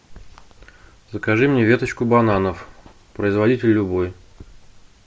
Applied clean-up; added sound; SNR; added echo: none; none; none; none.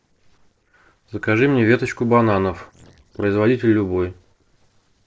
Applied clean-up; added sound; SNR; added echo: neural separator model SepFormer DNS4.